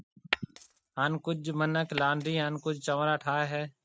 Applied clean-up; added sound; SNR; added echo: neural mask model RNNoise.